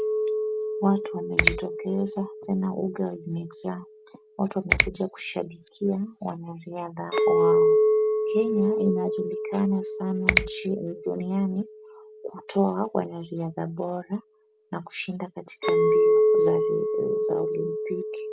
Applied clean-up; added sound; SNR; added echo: none; Chink, clink + Finger snapping; -3 dB; none.